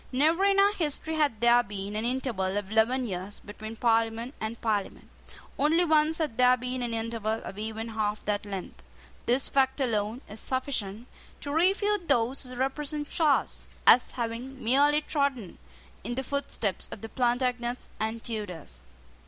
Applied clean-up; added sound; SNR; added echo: none; none; none; none.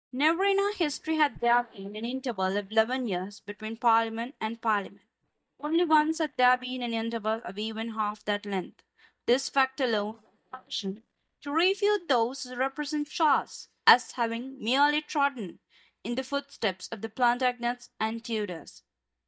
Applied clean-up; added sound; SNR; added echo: neural mask model DeepFilterNet 3.